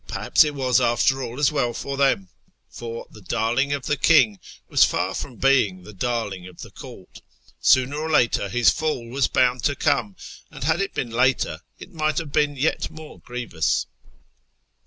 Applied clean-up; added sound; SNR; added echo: none; none; none; none.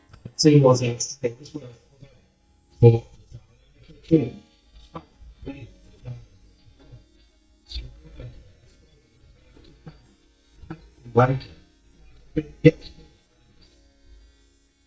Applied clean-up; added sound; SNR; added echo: neural mask model DeepFilterNet 3.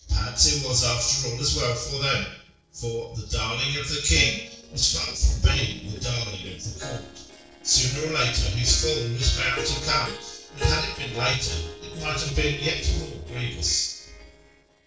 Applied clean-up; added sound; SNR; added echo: neural separator model SepFormer DNS4.